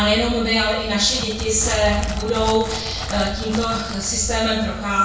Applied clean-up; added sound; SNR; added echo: none; Crackle; 12 dB; reverberation time 0.6 s.